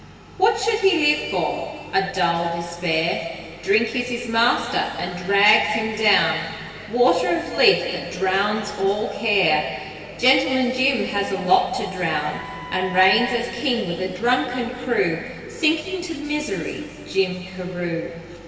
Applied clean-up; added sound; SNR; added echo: none; Wind instrument, woodwind instrument; 17 dB; reverberation time 2.5 s.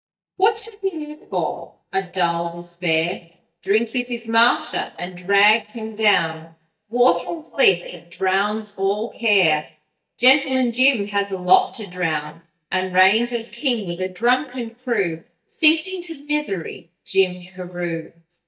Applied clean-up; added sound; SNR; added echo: neural mask model DeepFilterNet 3.